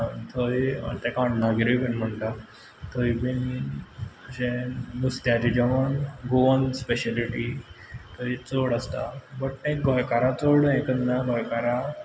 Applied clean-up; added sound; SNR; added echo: none; none; none; none.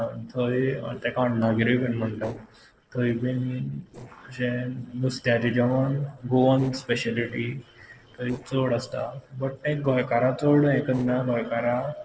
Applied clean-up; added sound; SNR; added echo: neural separator model SepFormer DNS4.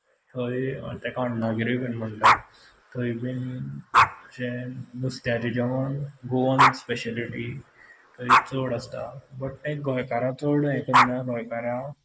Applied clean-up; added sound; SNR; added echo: neural mask model Resemble Enhance denoiser.